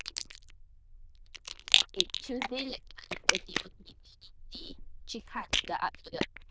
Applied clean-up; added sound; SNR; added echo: neural diffusion model UNIVERSE++.